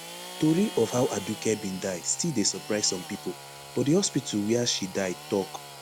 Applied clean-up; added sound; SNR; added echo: none; Sawing / Engine; 14 dB; none.